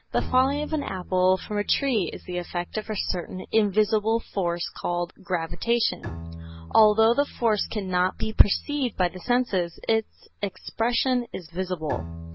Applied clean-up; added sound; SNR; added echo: none; Bowed string instrument; 17 dB; none.